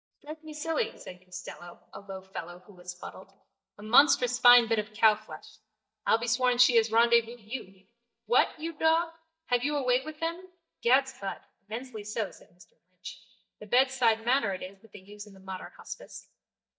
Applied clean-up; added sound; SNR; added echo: neural mask model DeepFilterNet 3.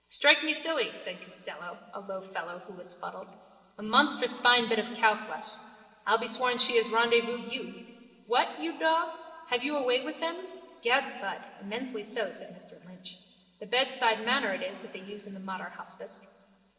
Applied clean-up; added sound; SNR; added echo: none; Wind instrument, woodwind instrument; 17 dB; reverberation time 2.5 s.